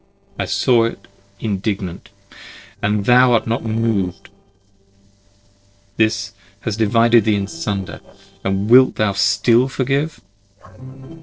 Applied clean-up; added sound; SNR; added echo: neural separator model SepFormer DNS4.